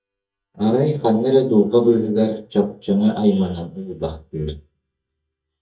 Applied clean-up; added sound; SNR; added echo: neural mask model DeepFilterNet 3.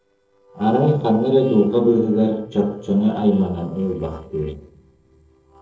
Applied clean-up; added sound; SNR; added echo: neural separator model SepFormer DNS4.